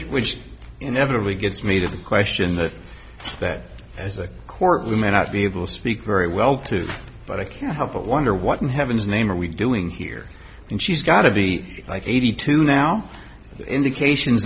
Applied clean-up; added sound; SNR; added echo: none; none; none; none.